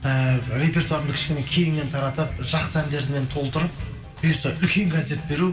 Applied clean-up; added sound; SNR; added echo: none; none; none; reverberation time 2.8 s.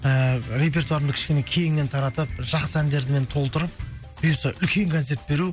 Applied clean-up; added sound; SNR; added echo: none; none; none; none.